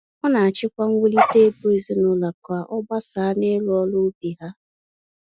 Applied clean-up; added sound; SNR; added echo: classical method Wiener filter.